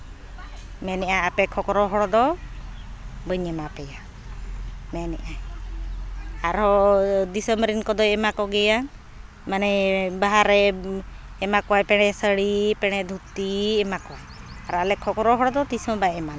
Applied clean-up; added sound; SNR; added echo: none; none; none; none.